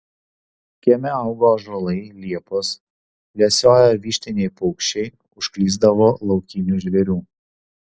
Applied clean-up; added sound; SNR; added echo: none; none; none; none.